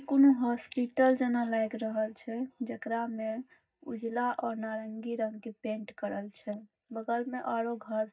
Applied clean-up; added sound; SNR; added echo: neural mask model DeepFilterNet 3.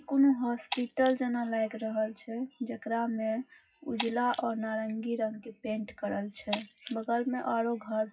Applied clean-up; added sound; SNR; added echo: classical method WPE with log-MMSE.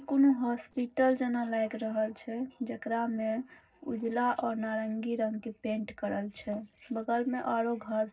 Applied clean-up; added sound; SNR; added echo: neural separator model SepFormer DNS4.